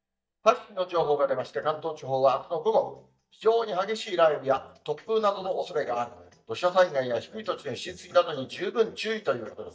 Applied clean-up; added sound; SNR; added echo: neural mask model DeepFilterNet 3.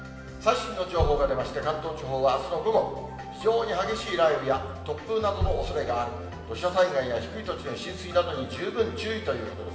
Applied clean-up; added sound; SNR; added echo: none; Bass drum; 11 dB; reverberation time 1.2 s.